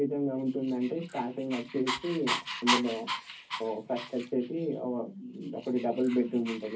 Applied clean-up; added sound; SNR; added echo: none; Dog; 6 dB; reverberation time 0.3 s.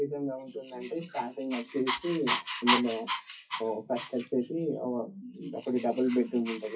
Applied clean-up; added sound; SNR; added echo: classical method WPE with log-MMSE.